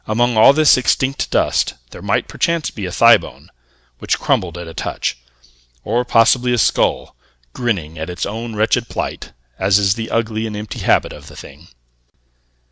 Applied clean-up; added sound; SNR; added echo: none; none; none; none.